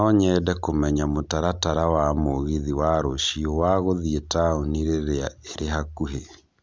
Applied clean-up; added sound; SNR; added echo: none; none; none; none.